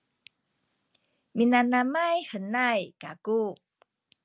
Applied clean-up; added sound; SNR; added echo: none; none; none; none.